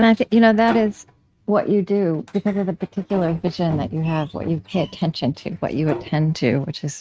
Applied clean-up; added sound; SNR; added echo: neural mask model RNNoise.